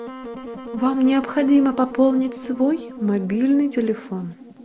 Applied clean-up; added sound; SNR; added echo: none; Wind instrument, woodwind instrument; 14 dB; none.